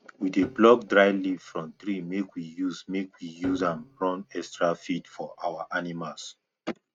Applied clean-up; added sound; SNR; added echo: neural mask model RNNoise.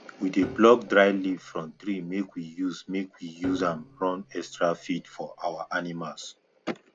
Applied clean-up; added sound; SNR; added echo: none; Piano; 20 dB; none.